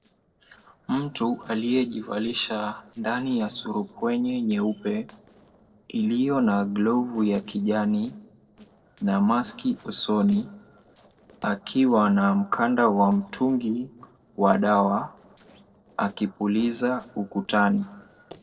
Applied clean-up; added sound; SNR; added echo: neural separator model SepFormer DNS4.